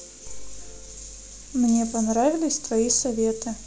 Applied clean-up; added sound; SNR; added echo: none; none; none; none.